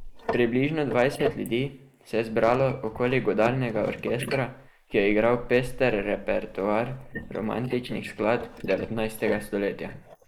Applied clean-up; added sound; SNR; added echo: neural mask model Resemble Enhance denoiser.